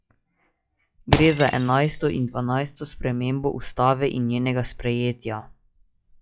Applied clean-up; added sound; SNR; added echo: classical method log-MMSE.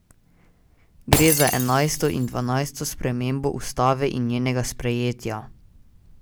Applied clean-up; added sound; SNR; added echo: none; Shatter; 8 dB; none.